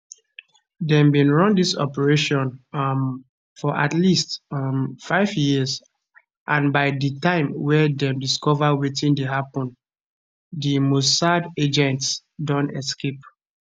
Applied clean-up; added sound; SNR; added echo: none; none; none; none.